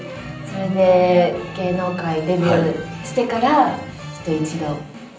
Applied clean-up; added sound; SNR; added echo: none; none; none; reverberation time 0.6 s.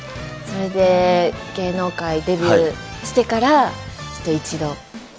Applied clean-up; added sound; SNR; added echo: none; none; none; none.